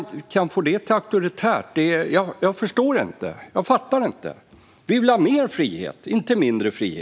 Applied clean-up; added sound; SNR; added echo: none; none; none; none.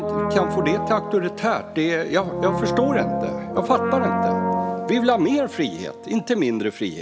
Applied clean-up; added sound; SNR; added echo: none; Brass instrument; 3 dB; none.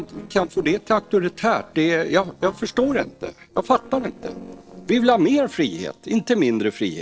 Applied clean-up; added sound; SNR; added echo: neural separator model SepFormer DNS4.